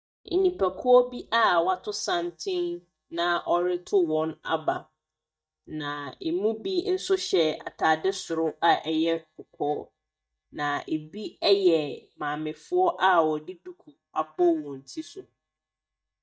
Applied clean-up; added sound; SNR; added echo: neural mask model DeepFilterNet 3.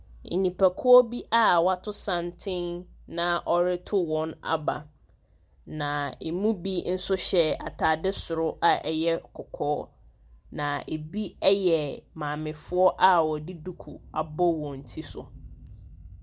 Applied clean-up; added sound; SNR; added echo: none; none; none; none.